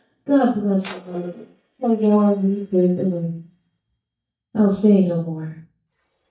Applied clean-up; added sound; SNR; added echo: neural mask model DeepFilterNet 3.